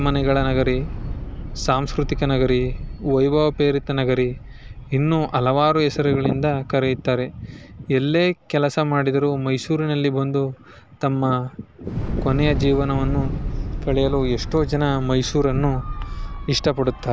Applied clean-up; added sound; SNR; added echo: none; Thunder / Explosion; 9 dB; none.